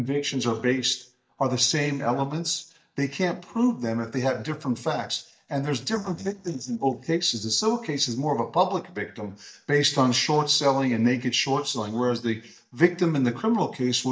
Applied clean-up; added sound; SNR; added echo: neural mask model DeepFilterNet 3.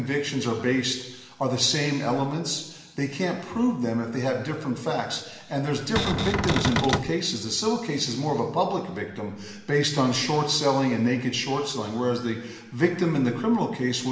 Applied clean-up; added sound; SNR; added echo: none; Cupboard open or close; 0 dB; reverberation time 1.0 s.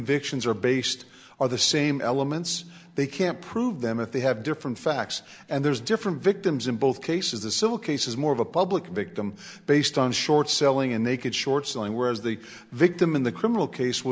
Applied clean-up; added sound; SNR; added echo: none; none; none; none.